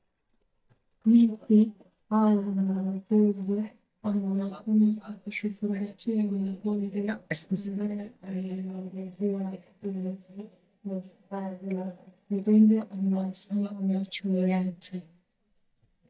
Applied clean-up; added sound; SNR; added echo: neural mask model DeepFilterNet 3.